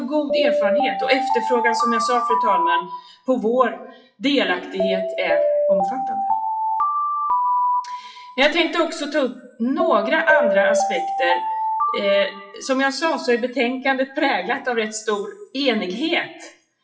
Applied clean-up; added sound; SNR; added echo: classical method WPE with log-MMSE.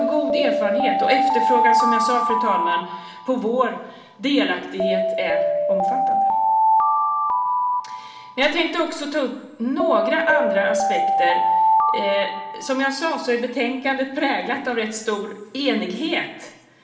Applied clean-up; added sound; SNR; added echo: none; Alarm; -2 dB; reverberation time 0.9 s.